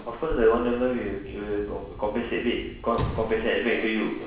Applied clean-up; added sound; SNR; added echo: none; Sliding door / Slam; 11 dB; reverberation time 0.7 s.